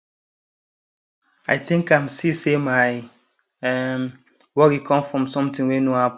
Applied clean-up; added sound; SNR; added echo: none; none; none; none.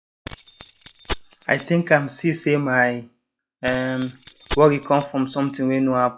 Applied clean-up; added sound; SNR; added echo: classical method log-MMSE.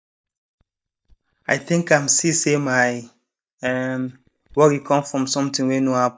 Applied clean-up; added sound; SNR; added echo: neural mask model DeepFilterNet 3.